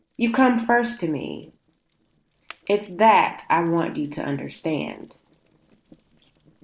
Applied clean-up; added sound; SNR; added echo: neural separator model SepFormer DNS4.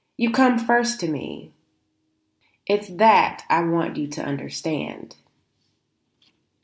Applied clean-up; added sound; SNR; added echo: none; none; none; none.